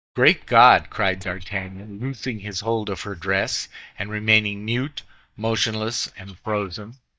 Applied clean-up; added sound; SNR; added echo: neural mask model DeepFilterNet 3.